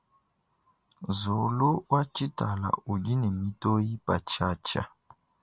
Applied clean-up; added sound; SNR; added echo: none; none; none; none.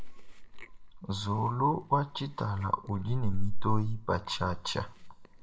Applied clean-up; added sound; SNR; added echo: none; Chewing, mastication; 0 dB; reverberation time 0.3 s.